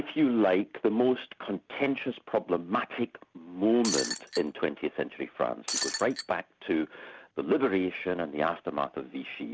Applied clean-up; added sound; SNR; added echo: none; Shatter; 4 dB; none.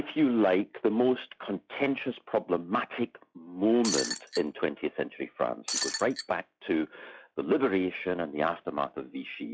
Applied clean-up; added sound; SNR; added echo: classical method log-MMSE.